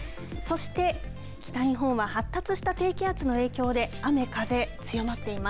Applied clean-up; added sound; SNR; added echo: none; none; none; none.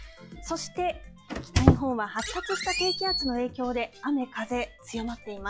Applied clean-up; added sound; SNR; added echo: classical method log-MMSE.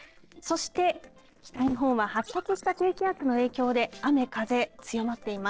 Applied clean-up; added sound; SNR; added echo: neural separator model SepFormer DNS4.